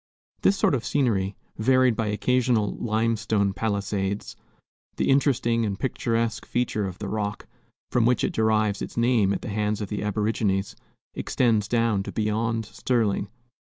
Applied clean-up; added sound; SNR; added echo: none; none; none; none.